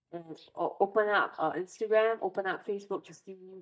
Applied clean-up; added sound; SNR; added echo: neural mask model DeepFilterNet 3.